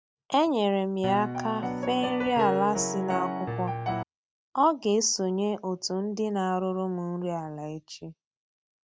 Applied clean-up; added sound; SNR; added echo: none; Piano; 3 dB; none.